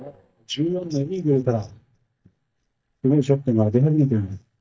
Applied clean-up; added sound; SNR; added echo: neural mask model DeepFilterNet 3.